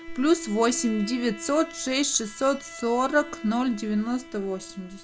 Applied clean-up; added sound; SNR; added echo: none; Bowed string instrument; 16 dB; none.